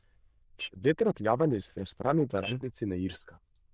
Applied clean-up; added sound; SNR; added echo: neural diffusion model UNIVERSE++.